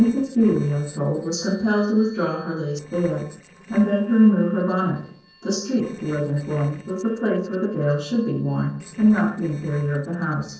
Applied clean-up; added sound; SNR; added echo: neural separator model SepFormer DNS4.